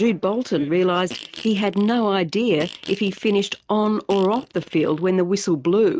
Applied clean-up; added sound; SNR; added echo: neural mask model RNNoise.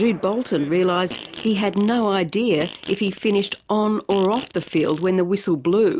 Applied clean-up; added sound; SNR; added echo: none; Fart; 17 dB; none.